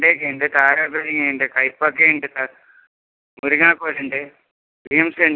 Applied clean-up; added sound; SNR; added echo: none; none; none; none.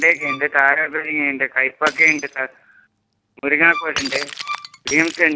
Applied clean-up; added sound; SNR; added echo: none; Shatter + Bowed string instrument; 12 dB; none.